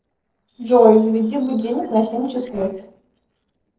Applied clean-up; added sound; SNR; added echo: neural separator model SepFormer DNS4.